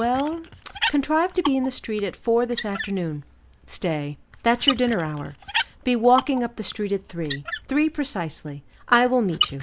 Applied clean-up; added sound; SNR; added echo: none; Squeak; 9 dB; none.